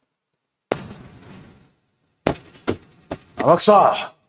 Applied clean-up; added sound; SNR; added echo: neural mask model RNNoise.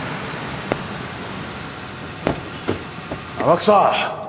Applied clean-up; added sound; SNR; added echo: none; Fireworks; 11 dB; none.